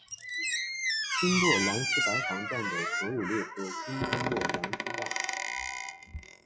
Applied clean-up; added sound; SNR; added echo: classical method WPE with log-MMSE.